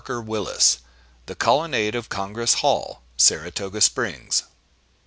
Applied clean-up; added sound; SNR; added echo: none; none; none; none.